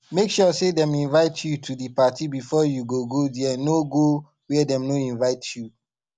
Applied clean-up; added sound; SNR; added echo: none; none; none; none.